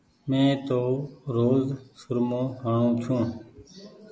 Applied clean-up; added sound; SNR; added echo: none; none; none; none.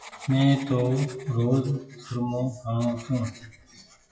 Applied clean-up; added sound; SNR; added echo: classical method WPE with log-MMSE.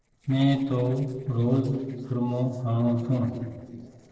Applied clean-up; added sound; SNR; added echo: neural separator model SepFormer DNS4.